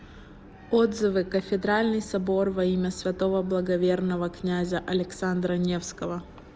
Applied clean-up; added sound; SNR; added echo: none; none; none; none.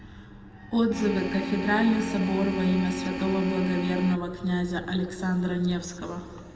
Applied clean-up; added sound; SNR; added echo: none; Organ; 5 dB; reverberation time 1.8 s.